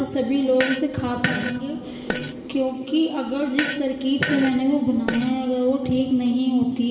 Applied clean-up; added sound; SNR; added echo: none; Fart; 9 dB; reverberation time 2.2 s.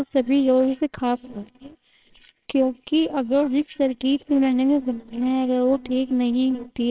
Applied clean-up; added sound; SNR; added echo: neural separator model SepFormer WHAMR!.